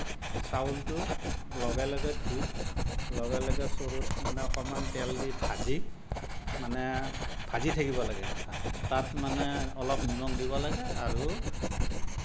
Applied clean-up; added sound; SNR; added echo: none; Writing; -4 dB; none.